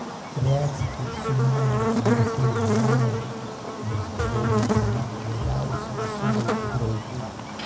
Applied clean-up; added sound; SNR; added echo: none; Buzz; 1 dB; reverberation time 1.4 s.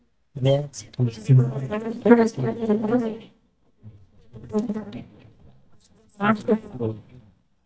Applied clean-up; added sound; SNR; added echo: neural mask model DeepFilterNet 3.